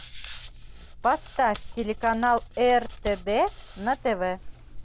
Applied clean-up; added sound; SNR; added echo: none; Hands; 12 dB; none.